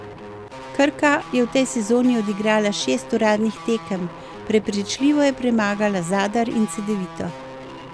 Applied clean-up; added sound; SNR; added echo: none; Guitar; 15 dB; none.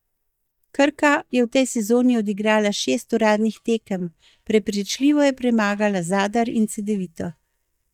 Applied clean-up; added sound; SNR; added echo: neural mask model DeepFilterNet 3.